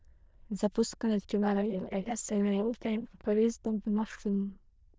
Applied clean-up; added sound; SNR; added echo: neural diffusion model UNIVERSE++.